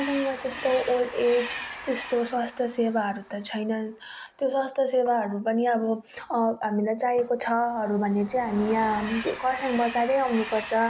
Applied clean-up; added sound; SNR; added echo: none; Train; 14 dB; none.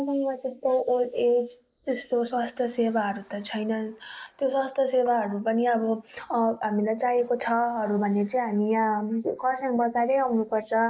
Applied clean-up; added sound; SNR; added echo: neural mask model Resemble Enhance denoiser.